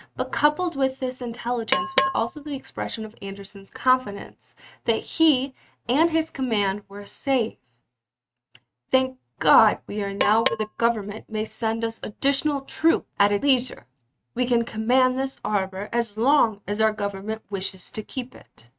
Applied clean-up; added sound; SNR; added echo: neural mask model RNNoise.